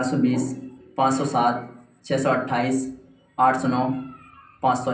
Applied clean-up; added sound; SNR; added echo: none; none; none; reverberation time 0.6 s.